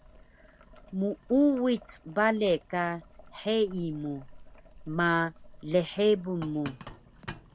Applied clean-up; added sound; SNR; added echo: none; Boiling; 19 dB; none.